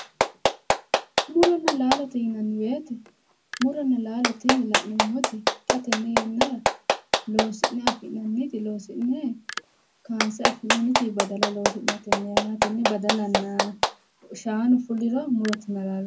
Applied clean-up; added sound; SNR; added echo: none; Clapping; 0 dB; reverberation time 0.3 s.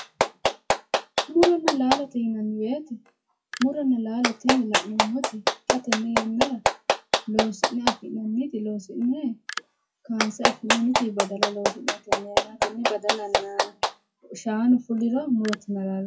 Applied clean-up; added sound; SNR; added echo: classical method WPE with log-MMSE.